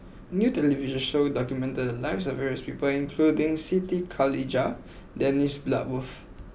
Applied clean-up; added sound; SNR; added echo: none; none; none; none.